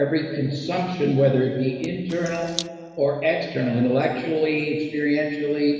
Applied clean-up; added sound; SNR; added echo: none; Camera; 13 dB; reverberation time 1.6 s.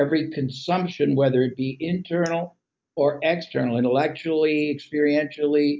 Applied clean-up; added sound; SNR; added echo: none; none; none; none.